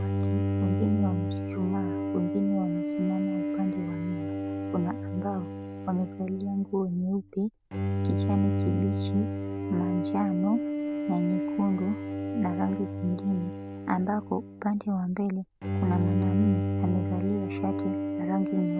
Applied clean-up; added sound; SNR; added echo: none; Bowed string instrument; 1 dB; none.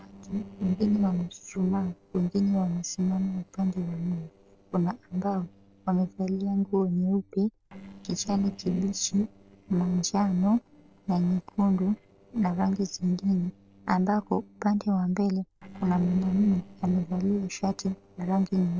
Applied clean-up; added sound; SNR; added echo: neural separator model SepFormer DNS4.